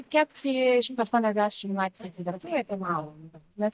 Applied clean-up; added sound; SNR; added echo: neural mask model DeepFilterNet 3.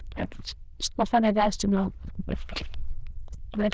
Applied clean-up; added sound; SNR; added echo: neural diffusion model UNIVERSE++.